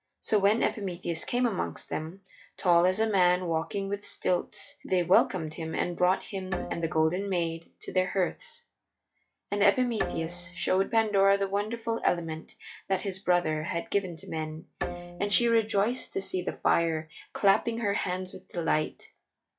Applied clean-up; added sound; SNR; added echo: classical method log-MMSE.